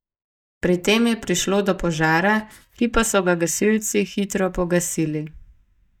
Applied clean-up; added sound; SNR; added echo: neural mask model DeepFilterNet 3.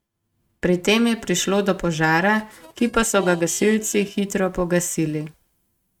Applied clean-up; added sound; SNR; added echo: neural mask model RNNoise.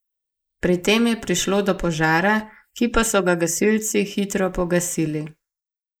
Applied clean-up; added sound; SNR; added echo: neural mask model Resemble Enhance denoiser.